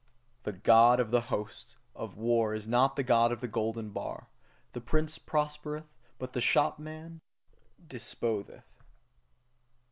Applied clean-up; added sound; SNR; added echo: none; none; none; none.